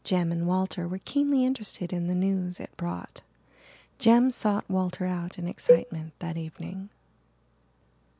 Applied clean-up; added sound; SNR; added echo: none; Cowbell; 0 dB; none.